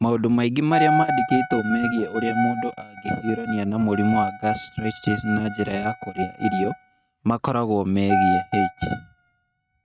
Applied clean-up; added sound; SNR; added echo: neural mask model RNNoise.